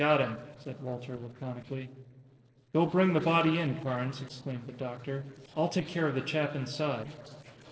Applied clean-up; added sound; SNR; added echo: neural separator model SepFormer DNS4.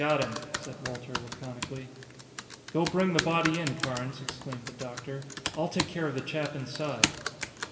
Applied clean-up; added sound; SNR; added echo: none; Computer keyboard; 4 dB; reverberation time 2.1 s.